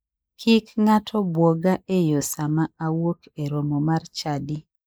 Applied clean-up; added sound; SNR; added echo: neural mask model Resemble Enhance denoiser.